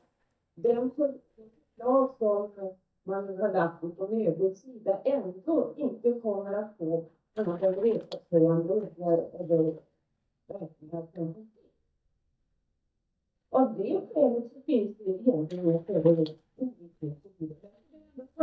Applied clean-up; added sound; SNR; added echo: neural mask model DeepFilterNet 3.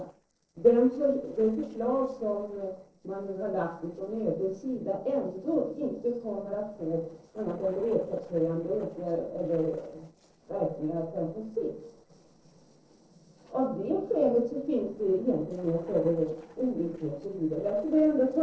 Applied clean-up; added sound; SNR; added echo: neural separator model SepFormer DNS4.